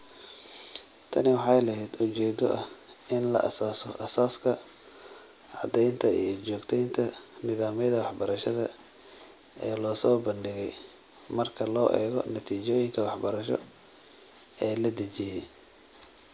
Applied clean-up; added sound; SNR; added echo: none; none; none; none.